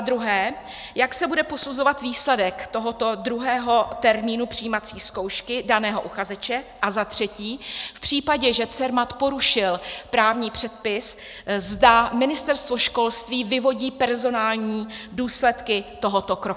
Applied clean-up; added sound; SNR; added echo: none; none; none; none.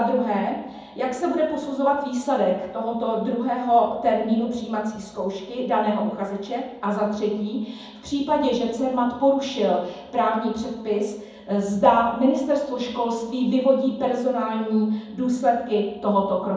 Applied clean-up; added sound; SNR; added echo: none; none; none; reverberation time 1.2 s.